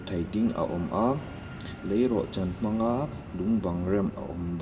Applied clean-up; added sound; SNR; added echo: none; Fixed-wing aircraft, airplane; 13 dB; reverberation time 2.9 s.